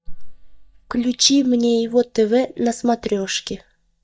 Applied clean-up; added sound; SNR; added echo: neural mask model DeepFilterNet 3.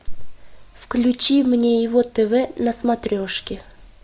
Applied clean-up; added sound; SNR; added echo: none; none; none; none.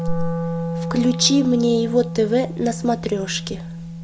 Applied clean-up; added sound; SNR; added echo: none; Wind instrument, woodwind instrument; 6 dB; none.